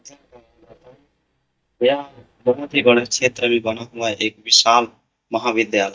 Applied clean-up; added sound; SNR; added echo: neural mask model DeepFilterNet 3.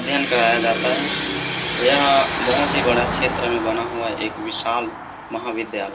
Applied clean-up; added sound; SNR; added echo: none; Car passing by; 8 dB; reverberation time 0.2 s.